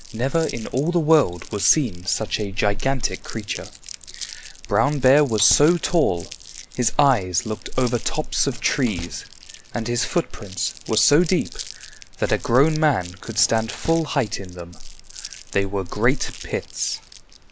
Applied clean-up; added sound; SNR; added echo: none; Crumpling, crinkling + Slam; 18 dB; none.